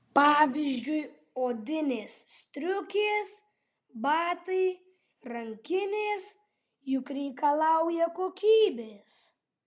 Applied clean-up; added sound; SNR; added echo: none; none; none; none.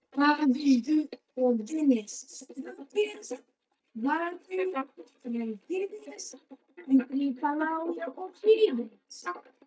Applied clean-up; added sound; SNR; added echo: neural mask model DeepFilterNet 3.